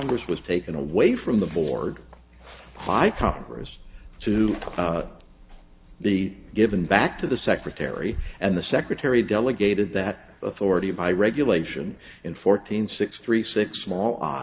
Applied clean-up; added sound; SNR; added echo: none; none; none; none.